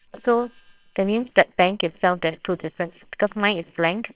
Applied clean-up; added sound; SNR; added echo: neural separator model SepFormer WHAMR!.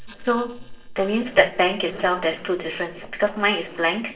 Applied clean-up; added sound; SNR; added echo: neural separator model SepFormer DNS4.